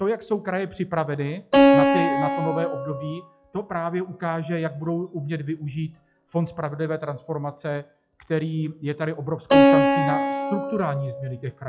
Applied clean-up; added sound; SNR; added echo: classical method log-MMSE.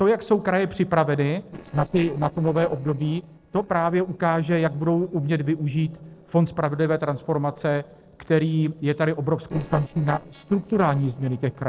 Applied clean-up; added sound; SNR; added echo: neural separator model SepFormer DNS4.